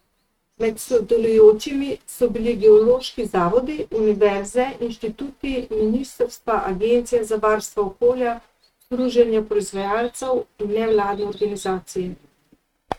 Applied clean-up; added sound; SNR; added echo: neural mask model RNNoise.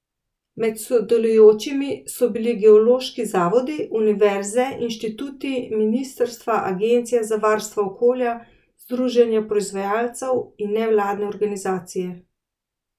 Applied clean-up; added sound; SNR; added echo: none; none; none; none.